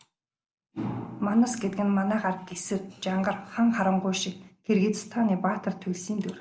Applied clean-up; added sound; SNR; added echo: none; none; none; none.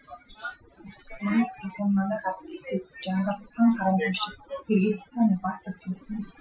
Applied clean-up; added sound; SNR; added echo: classical method Wiener filter.